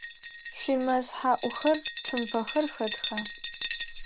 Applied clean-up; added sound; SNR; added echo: none; Glass; 2 dB; none.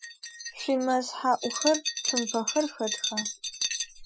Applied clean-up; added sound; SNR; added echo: classical method Wiener filter.